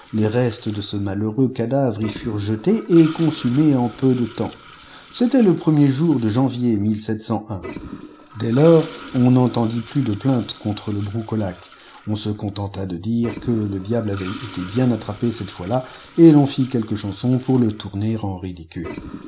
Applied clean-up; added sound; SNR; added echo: none; Toilet flush; 20 dB; none.